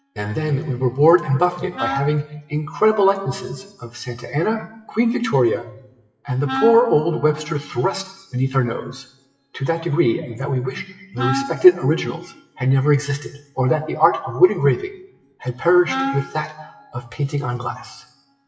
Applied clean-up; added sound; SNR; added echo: classical method WPE with log-MMSE.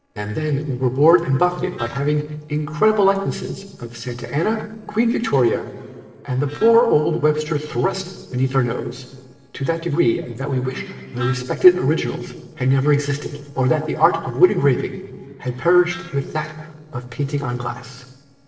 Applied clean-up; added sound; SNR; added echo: neural separator model SepFormer DNS4.